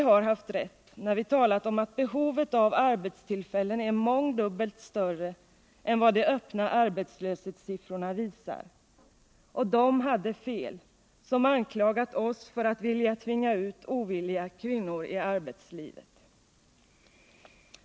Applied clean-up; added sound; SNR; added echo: none; none; none; none.